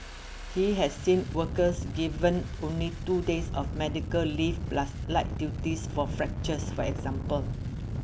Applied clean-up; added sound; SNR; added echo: none; Engine starting; 4 dB; none.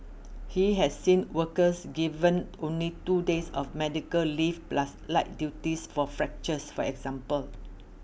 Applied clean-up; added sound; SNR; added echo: none; none; none; none.